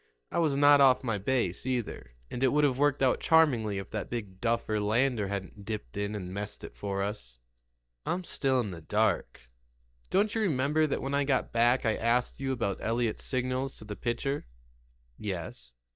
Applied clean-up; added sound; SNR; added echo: neural mask model DeepFilterNet 3.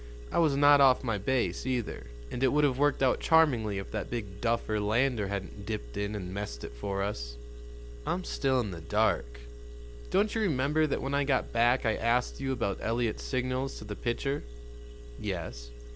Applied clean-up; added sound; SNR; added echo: none; Engine; 11 dB; none.